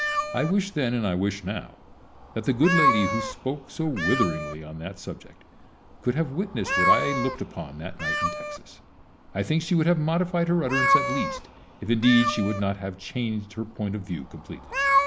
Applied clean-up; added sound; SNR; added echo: none; Meow; 2 dB; none.